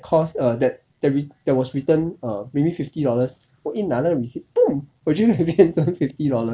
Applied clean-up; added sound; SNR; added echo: none; none; none; none.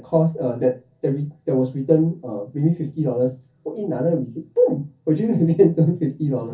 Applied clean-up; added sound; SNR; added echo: none; none; none; reverberation time 0.3 s.